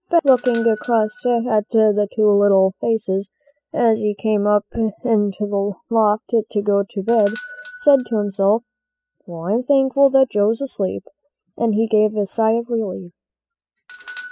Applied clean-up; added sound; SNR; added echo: classical method spectral subtraction.